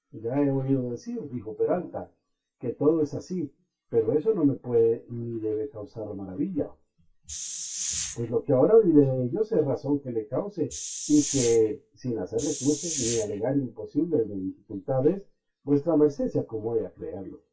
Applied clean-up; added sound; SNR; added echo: classical method WPE with log-MMSE.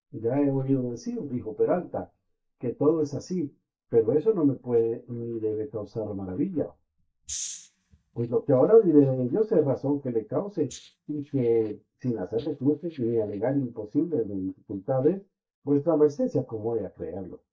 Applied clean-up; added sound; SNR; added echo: neural mask model DeepFilterNet 3.